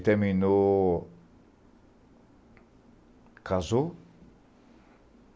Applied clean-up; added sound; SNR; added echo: none; none; none; none.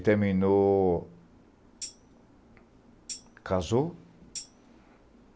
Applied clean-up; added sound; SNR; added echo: none; Tambourine; 17 dB; none.